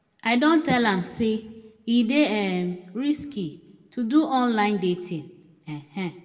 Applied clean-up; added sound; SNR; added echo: none; none; none; reverberation time 0.7 s.